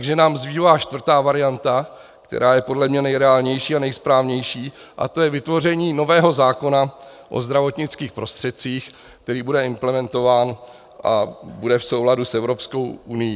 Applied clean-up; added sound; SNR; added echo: none; none; none; none.